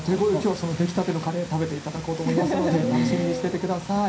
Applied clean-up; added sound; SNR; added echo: none; Vehicle; 17 dB; reverberation time 0.3 s.